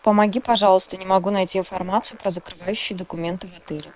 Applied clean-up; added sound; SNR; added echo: neural separator model SepFormer WHAM!.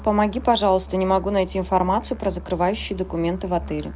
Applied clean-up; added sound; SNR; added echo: none; Musical instrument; 15 dB; none.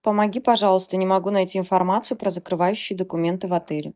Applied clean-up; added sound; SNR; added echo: neural mask model DeepFilterNet 3.